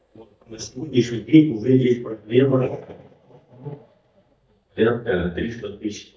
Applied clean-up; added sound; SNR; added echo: neural mask model DeepFilterNet 3.